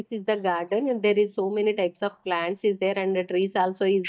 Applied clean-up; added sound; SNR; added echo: neural mask model DeepFilterNet 3.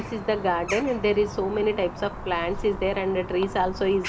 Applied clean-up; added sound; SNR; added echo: none; Bird vocalization, bird call, bird song; 11 dB; reverberation time 0.3 s.